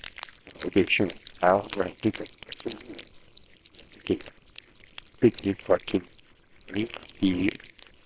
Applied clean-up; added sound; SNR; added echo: neural separator model SepFormer WHAMR!.